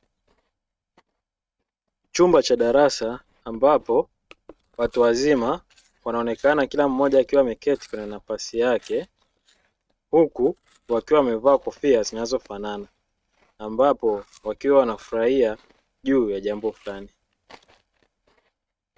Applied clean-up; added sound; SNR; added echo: neural mask model RNNoise.